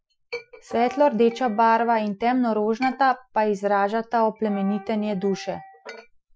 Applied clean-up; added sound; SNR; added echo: classical method Wiener filter.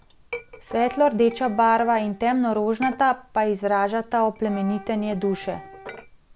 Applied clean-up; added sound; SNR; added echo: none; Wind instrument, woodwind instrument + Chink, clink; 17 dB; none.